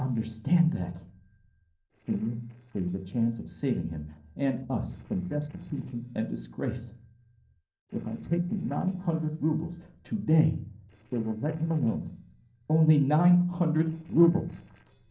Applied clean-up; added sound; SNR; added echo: neural separator model SepFormer DNS4.